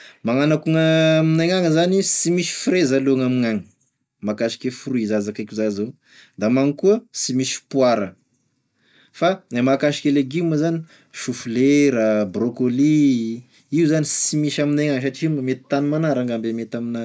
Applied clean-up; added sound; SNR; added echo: none; none; none; none.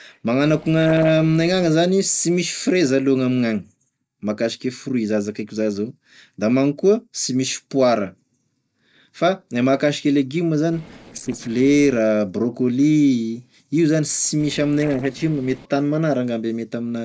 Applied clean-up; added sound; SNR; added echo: neural separator model SepFormer DNS4.